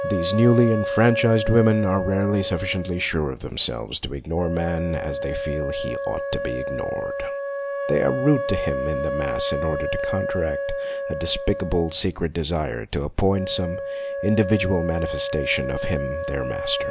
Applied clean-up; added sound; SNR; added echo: none; Wind instrument, woodwind instrument; 5 dB; none.